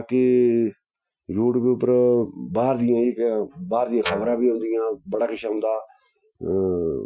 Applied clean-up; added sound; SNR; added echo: classical method Wiener filter.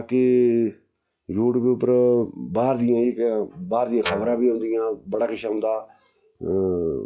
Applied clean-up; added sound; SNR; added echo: classical method log-MMSE.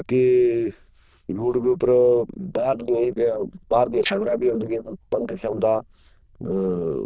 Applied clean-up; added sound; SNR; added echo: neural diffusion model UNIVERSE++.